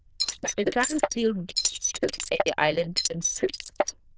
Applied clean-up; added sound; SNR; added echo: neural diffusion model UNIVERSE++.